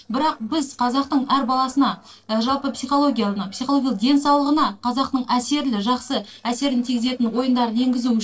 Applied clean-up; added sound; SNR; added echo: neural separator model SepFormer DNS4.